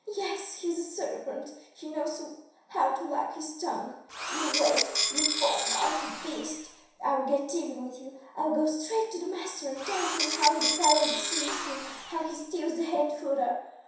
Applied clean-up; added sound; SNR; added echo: none; Tools; 0 dB; reverberation time 0.7 s.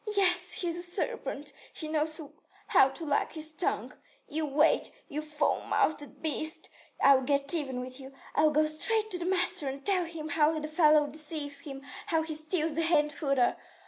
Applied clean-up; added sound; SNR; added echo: none; none; none; none.